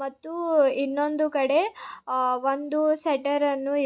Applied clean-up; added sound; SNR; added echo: none; none; none; none.